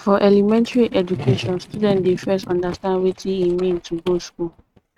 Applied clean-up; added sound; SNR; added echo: neural mask model RNNoise.